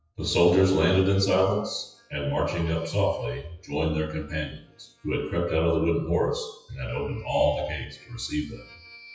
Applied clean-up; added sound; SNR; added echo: classical method WPE with log-MMSE.